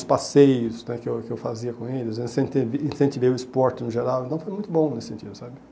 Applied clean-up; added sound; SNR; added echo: none; none; none; none.